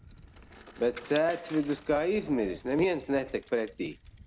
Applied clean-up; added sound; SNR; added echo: none; Bicycle; 19 dB; none.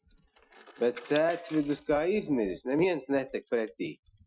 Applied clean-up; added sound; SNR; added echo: classical method Wiener filter.